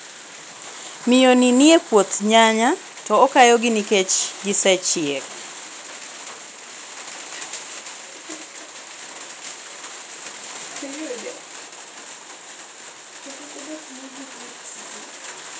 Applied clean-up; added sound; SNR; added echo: none; none; none; none.